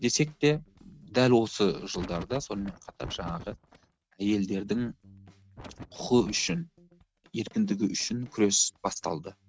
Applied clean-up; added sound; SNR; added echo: neural mask model RNNoise.